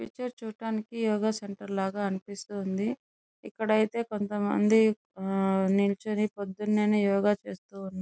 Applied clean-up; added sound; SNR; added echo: none; none; none; none.